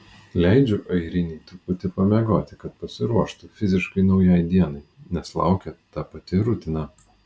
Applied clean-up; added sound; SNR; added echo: none; none; none; none.